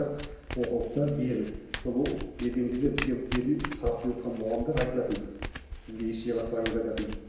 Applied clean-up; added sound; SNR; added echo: none; Domestic sounds, home sounds; 8 dB; reverberation time 1.0 s.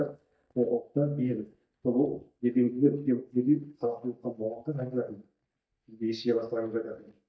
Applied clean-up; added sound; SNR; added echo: neural mask model DeepFilterNet 3.